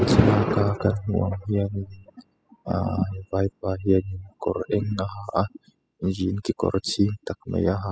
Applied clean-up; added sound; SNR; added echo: classical method spectral subtraction.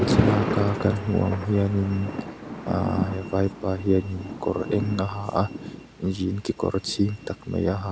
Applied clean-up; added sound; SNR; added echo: none; Thunder; 6 dB; none.